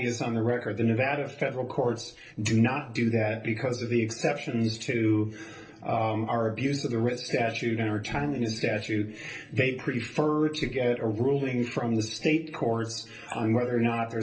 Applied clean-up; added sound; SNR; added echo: neural separator model SepFormer DNS4.